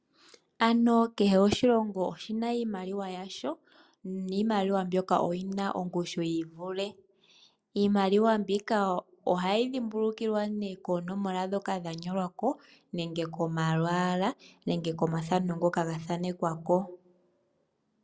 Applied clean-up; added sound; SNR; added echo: none; none; none; none.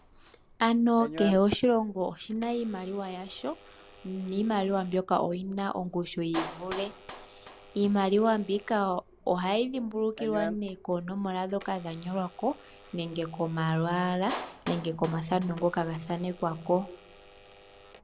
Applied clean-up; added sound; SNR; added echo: none; Clapping + Alarm / Door; 15 dB; none.